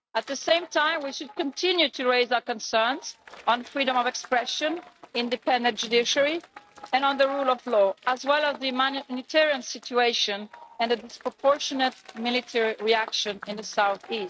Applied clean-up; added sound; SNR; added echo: neural mask model RNNoise.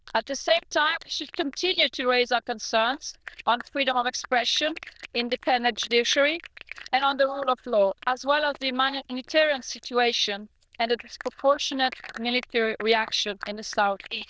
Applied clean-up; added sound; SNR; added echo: neural diffusion model UNIVERSE++.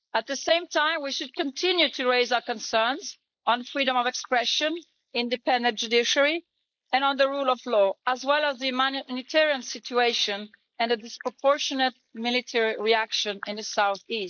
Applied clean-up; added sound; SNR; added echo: neural mask model Resemble Enhance denoiser.